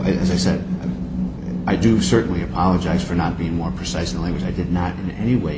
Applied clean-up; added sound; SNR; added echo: none; none; none; none.